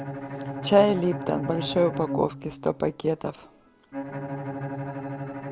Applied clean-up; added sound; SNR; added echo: none; Bowed string instrument; 7 dB; none.